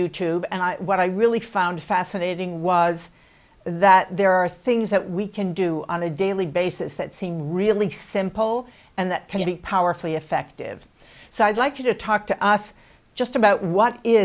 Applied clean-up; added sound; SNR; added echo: none; none; none; none.